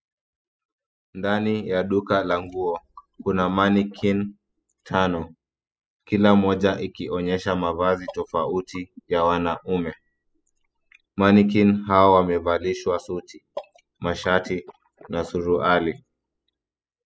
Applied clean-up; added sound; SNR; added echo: classical method spectral subtraction.